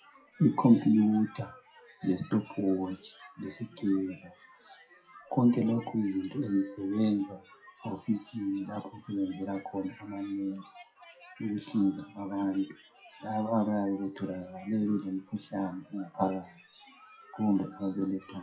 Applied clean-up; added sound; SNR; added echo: classical method WPE with log-MMSE.